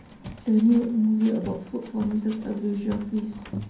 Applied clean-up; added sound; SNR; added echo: none; Run; 16 dB; reverberation time 0.6 s.